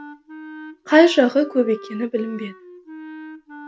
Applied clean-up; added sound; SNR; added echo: none; Wind instrument, woodwind instrument; 18 dB; none.